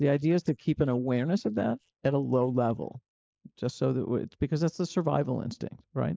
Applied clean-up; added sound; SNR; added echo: neural mask model Resemble Enhance denoiser.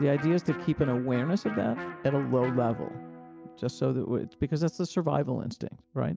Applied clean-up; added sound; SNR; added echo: none; Electric guitar; 14 dB; none.